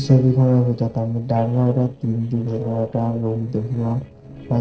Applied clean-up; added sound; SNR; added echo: neural separator model SepFormer DNS4.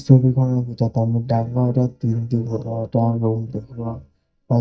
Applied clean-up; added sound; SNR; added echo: neural mask model DeepFilterNet 3.